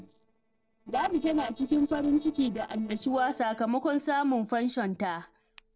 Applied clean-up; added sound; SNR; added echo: neural separator model SepFormer DNS4.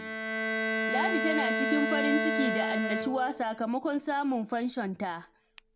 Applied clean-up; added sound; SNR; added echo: none; Bowed string instrument; 1 dB; none.